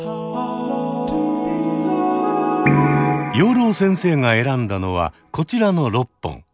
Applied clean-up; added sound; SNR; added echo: none; none; none; none.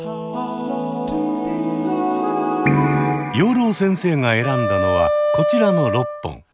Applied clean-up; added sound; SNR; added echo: none; Wind instrument, woodwind instrument; 2 dB; none.